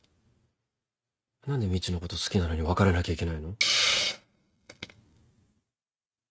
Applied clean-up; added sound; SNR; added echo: neural mask model RNNoise.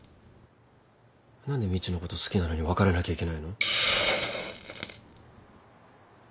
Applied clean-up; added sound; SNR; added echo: none; Hiss; 2 dB; none.